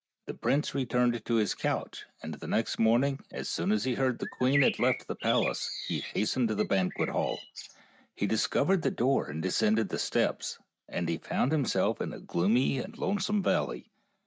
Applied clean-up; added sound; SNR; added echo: neural mask model RNNoise.